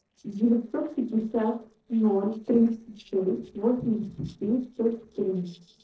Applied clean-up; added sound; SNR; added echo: neural separator model SepFormer DNS4.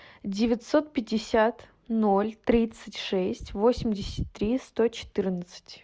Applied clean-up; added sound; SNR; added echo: none; none; none; none.